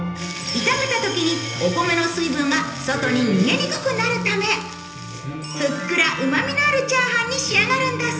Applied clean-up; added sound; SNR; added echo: none; Wind instrument, woodwind instrument; 18 dB; reverberation time 0.8 s.